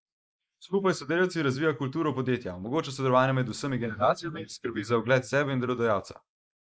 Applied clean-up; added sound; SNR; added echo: neural mask model Resemble Enhance denoiser.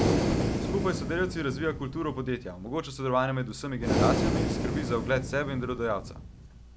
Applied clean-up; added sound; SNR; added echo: none; Breathing; -1 dB; none.